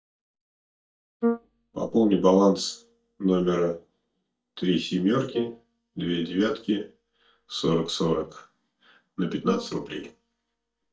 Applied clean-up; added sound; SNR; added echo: neural mask model DeepFilterNet 3.